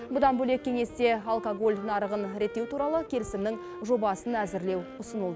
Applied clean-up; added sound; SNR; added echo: none; Wind instrument, woodwind instrument; 15 dB; none.